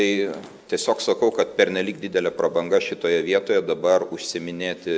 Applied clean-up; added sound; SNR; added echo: none; none; none; none.